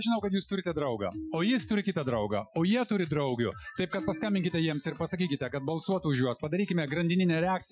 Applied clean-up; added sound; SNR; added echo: classical method Wiener filter.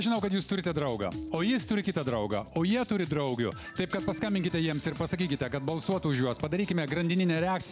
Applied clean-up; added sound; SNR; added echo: none; Tabla; 18 dB; none.